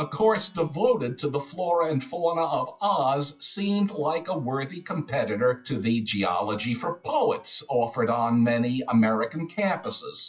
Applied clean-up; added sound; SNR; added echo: classical method WPE with log-MMSE.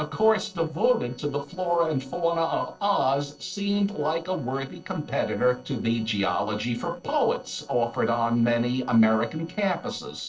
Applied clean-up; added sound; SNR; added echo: neural separator model SepFormer DNS4.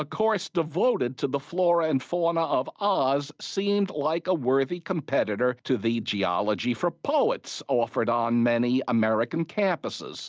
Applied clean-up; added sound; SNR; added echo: none; none; none; none.